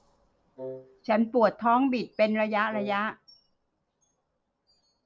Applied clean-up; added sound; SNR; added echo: none; Wind instrument, woodwind instrument; 13 dB; none.